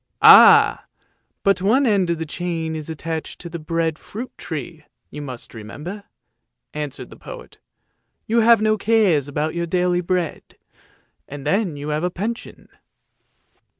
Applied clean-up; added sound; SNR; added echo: none; none; none; none.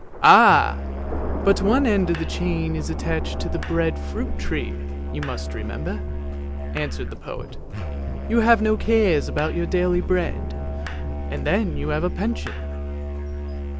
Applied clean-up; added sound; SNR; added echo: none; Thunder + Musical instrument; 4 dB; none.